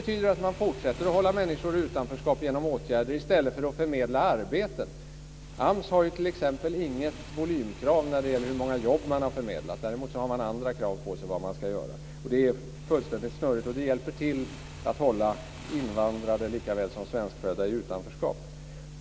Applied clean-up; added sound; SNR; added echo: none; Motorcycle / Engine; 20 dB; none.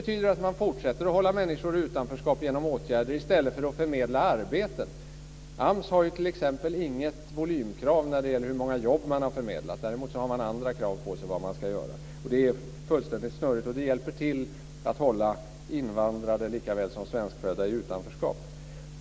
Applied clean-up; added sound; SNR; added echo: none; none; none; none.